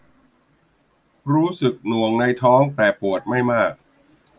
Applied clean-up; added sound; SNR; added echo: none; none; none; none.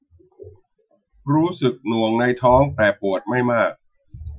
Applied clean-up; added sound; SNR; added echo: classical method Wiener filter.